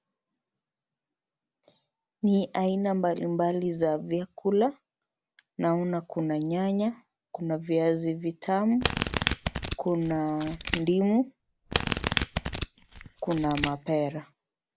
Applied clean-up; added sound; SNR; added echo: none; Domestic sounds, home sounds; 2 dB; none.